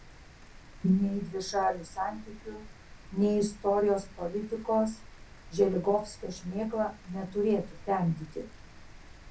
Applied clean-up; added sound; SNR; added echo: none; Rain; 17 dB; reverberation time 0.3 s.